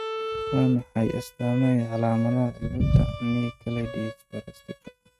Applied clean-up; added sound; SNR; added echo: neural mask model RNNoise.